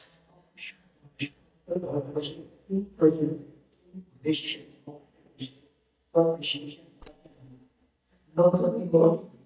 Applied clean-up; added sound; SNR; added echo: neural mask model DeepFilterNet 3.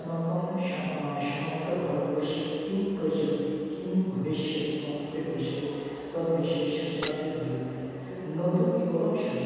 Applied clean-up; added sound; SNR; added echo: none; Shatter; 14 dB; reverberation time 2.1 s.